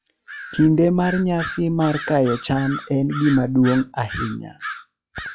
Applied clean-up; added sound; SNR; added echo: classical method log-MMSE.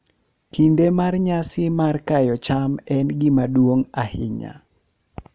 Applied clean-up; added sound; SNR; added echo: none; none; none; none.